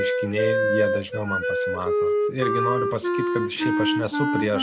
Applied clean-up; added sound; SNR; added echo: none; Wind instrument, woodwind instrument; -4 dB; none.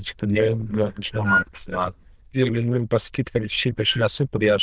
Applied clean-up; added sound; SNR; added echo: neural diffusion model UNIVERSE++.